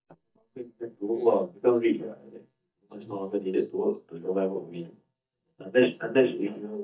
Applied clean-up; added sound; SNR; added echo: neural mask model DeepFilterNet 3.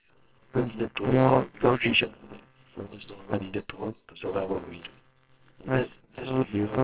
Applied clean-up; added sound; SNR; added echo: neural separator model SepFormer WHAMR!.